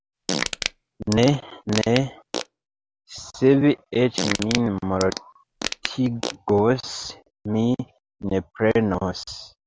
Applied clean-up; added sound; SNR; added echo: none; Fart; 7 dB; none.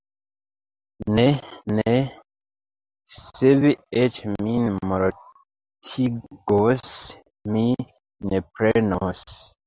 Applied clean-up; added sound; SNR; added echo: none; none; none; none.